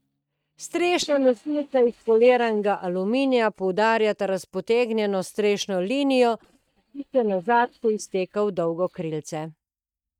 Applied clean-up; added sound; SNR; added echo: neural mask model DeepFilterNet 3.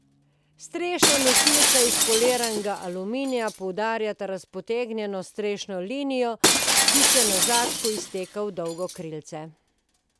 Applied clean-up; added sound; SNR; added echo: none; Shatter; -4 dB; none.